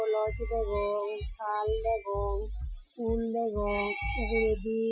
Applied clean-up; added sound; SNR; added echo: classical method Wiener filter.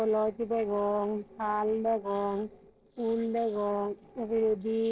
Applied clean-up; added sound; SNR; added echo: neural separator model SepFormer DNS4.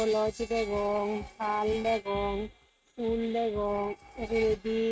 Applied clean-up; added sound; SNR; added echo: neural mask model RNNoise.